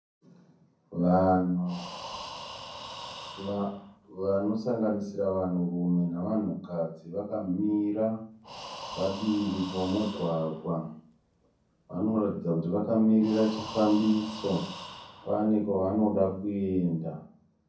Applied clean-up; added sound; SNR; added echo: none; Breathing; 15 dB; reverberation time 0.6 s.